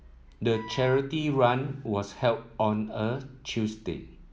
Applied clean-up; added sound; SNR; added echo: none; Wind instrument, woodwind instrument; 14 dB; none.